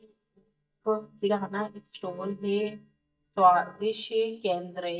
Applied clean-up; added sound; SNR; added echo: neural mask model DeepFilterNet 3.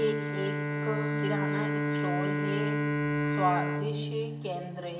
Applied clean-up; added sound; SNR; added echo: none; Bowed string instrument; -4 dB; reverberation time 1.0 s.